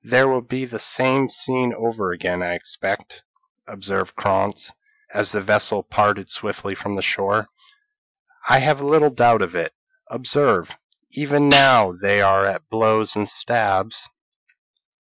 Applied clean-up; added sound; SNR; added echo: classical method Wiener filter.